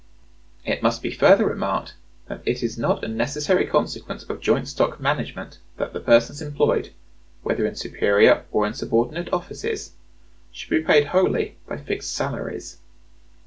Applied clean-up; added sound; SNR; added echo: none; none; none; none.